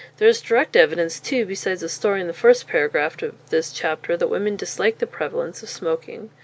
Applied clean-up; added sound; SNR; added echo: none; none; none; none.